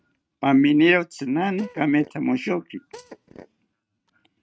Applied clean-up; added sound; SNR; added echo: neural mask model RNNoise.